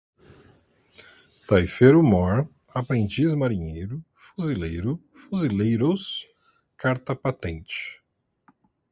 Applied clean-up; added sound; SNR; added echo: none; none; none; none.